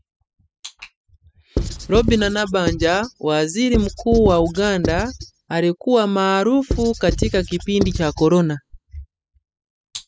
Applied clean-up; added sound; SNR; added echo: classical method spectral subtraction.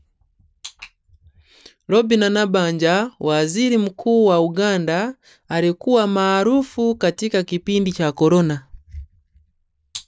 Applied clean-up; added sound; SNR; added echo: none; none; none; none.